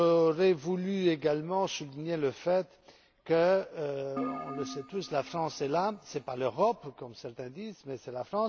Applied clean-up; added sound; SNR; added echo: none; Keyboard (musical); 12 dB; none.